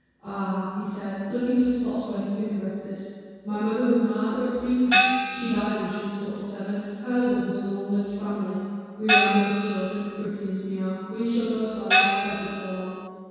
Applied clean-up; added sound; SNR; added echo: none; Gong; -2 dB; reverberation time 2.0 s.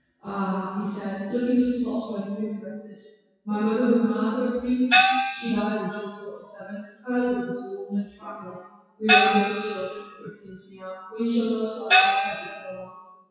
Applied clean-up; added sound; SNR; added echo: classical method WPE with log-MMSE.